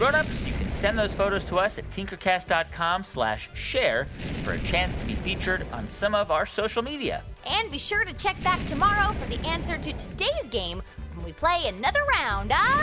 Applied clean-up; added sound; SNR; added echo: none; Fire; 9 dB; none.